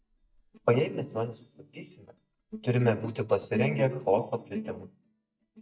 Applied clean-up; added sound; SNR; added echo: neural mask model DeepFilterNet 3.